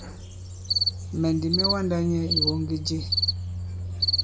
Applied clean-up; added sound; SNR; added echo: none; Cricket; -1 dB; none.